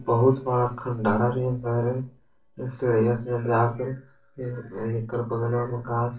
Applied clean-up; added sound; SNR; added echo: neural separator model SepFormer DNS4.